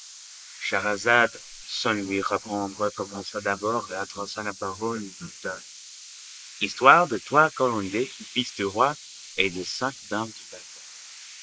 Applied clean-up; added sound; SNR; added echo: neural mask model Resemble Enhance denoiser.